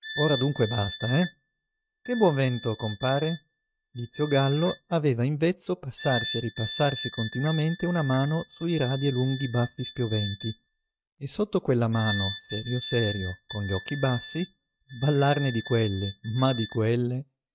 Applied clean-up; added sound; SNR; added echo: neural mask model RNNoise.